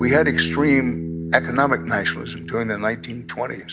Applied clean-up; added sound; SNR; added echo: none; Bass guitar; 7 dB; none.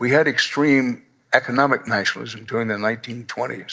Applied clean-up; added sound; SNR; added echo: none; none; none; none.